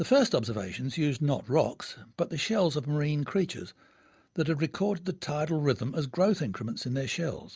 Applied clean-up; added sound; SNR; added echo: none; none; none; none.